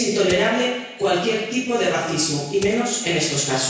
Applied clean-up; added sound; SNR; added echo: none; Coin (dropping); 17 dB; reverberation time 1.1 s.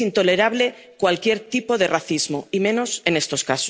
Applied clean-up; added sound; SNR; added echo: none; none; none; none.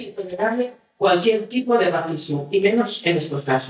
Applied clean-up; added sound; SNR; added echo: neural mask model DeepFilterNet 3.